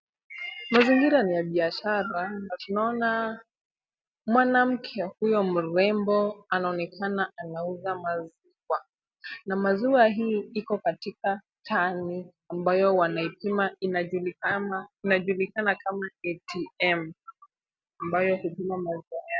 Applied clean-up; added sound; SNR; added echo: none; none; none; none.